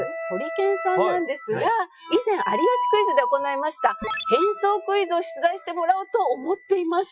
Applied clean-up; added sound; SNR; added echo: classical method Wiener filter.